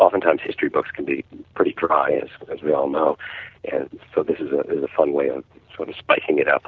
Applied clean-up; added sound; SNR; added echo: none; none; none; none.